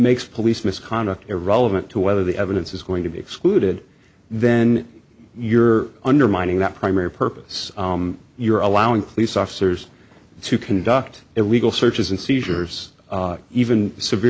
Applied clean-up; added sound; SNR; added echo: none; none; none; none.